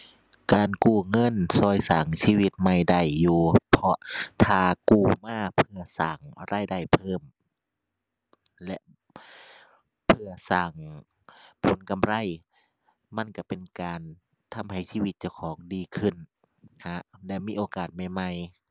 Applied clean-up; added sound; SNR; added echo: none; none; none; none.